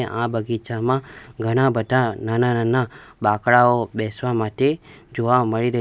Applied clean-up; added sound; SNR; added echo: none; none; none; none.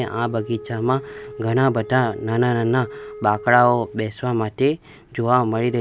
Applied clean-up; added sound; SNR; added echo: none; Wind instrument, woodwind instrument; 17 dB; none.